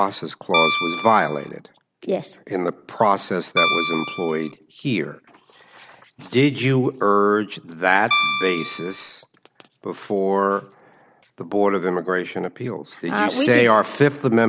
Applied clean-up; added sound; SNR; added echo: none; Guitar; -1 dB; none.